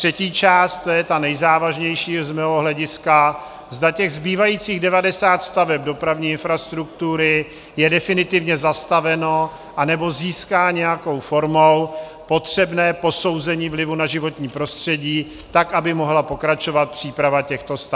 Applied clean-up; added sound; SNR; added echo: none; none; none; none.